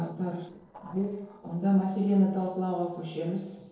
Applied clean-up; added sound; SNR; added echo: neural separator model SepFormer DNS4.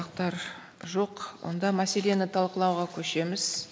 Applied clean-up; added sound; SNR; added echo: none; none; none; none.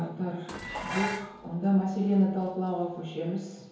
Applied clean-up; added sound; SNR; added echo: none; Dishes, pots, and pans; 10 dB; reverberation time 1.0 s.